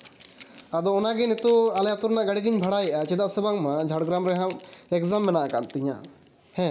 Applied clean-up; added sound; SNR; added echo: none; Chink, clink; 15 dB; none.